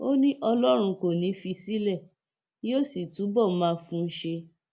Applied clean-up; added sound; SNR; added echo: none; none; none; none.